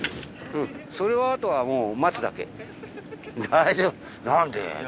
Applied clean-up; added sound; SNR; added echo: none; none; none; none.